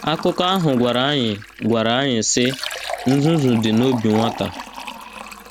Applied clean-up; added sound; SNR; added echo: none; Fill (with liquid); 12 dB; none.